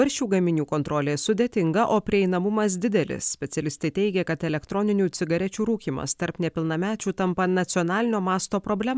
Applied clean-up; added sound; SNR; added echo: none; none; none; none.